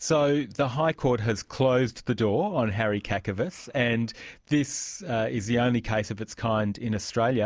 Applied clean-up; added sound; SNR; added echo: none; none; none; none.